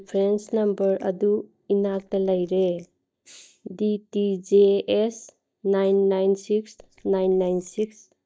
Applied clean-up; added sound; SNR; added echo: neural mask model DeepFilterNet 3.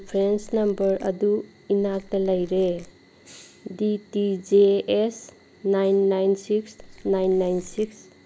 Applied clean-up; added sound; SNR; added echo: none; Squeak / Tools; 19 dB; none.